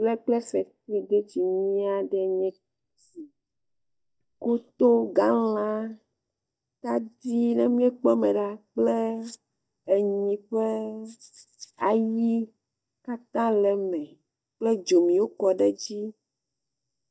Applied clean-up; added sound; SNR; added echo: neural mask model DeepFilterNet 3.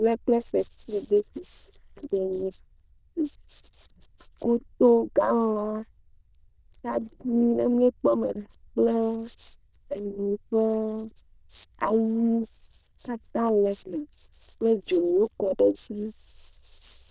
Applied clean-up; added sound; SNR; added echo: neural diffusion model UNIVERSE++.